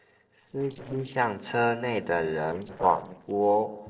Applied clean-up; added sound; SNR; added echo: neural separator model SepFormer DNS4.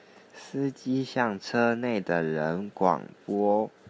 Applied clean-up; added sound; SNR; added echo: none; none; none; none.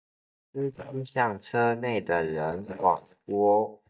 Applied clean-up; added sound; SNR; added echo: neural mask model DeepFilterNet 3.